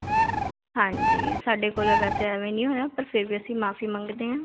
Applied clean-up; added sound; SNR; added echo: none; Bird; -3 dB; none.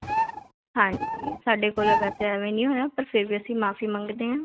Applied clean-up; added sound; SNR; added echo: neural mask model RNNoise.